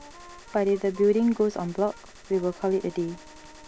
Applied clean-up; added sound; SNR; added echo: none; Wind instrument, woodwind instrument + Gunshot, gunfire; 20 dB; none.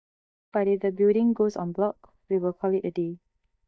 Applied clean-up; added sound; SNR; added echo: neural mask model DeepFilterNet 3.